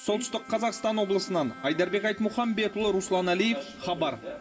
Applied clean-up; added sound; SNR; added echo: none; Bowed string instrument; 19 dB; reverberation time 2.1 s.